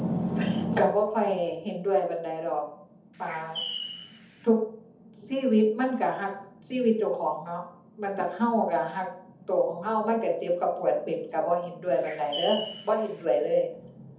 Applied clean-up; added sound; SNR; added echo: none; Bird; 10 dB; reverberation time 0.6 s.